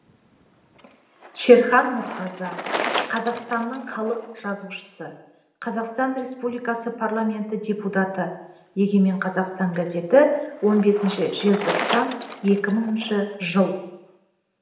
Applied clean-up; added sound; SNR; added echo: none; Bicycle; 12 dB; reverberation time 0.8 s.